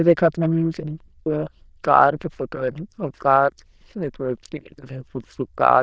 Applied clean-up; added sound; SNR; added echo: neural diffusion model UNIVERSE++.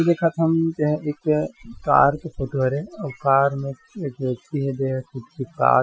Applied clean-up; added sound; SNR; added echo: classical method Wiener filter.